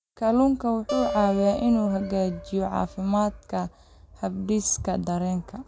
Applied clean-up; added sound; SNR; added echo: none; Acoustic guitar; 10 dB; none.